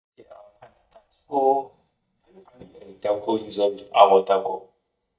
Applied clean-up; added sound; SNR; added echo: neural mask model DeepFilterNet 3.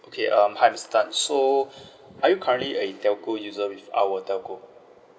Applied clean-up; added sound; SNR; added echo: none; none; none; none.